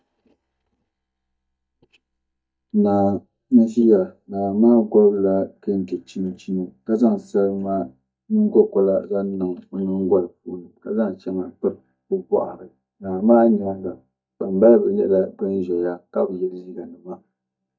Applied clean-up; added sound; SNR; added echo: neural mask model DeepFilterNet 3.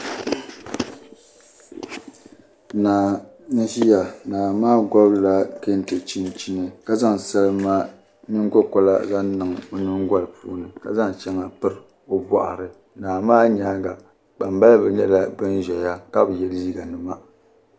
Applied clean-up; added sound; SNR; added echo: none; none; none; none.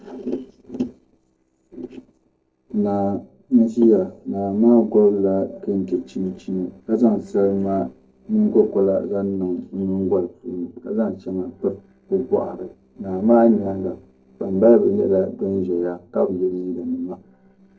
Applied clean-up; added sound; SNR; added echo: neural separator model SepFormer DNS4.